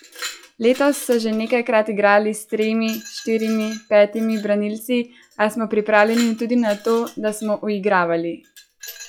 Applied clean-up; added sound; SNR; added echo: classical method log-MMSE.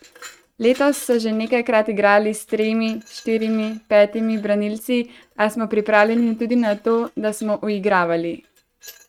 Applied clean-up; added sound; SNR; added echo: neural mask model RNNoise.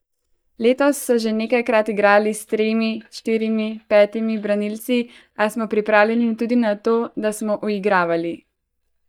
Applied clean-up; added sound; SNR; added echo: neural mask model DeepFilterNet 3.